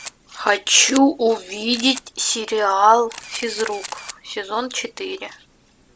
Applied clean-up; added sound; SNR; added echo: none; Camera; 20 dB; none.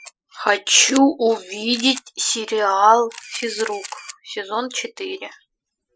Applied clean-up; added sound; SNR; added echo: classical method Wiener filter.